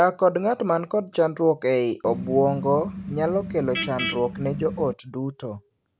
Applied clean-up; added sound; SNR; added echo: none; Vehicle horn, car horn, honking; 8 dB; none.